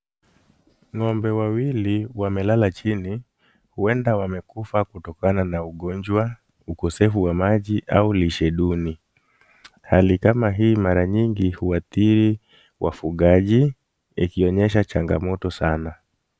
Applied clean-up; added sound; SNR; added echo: none; none; none; none.